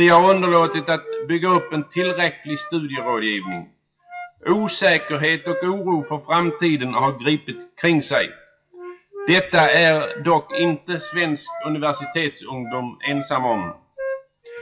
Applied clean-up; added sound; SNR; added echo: classical method WPE with log-MMSE.